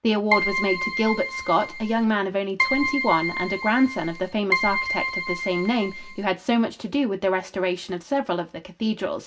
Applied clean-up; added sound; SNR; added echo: none; Keyboard (musical); 3 dB; reverberation time 0.2 s.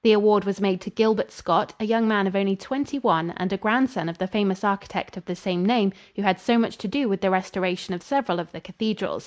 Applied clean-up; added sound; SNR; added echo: none; none; none; none.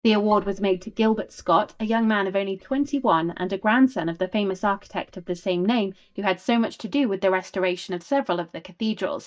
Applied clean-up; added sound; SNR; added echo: neural mask model DeepFilterNet 3.